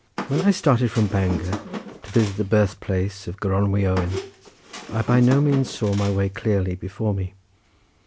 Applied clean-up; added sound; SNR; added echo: none; Squeak; 11 dB; none.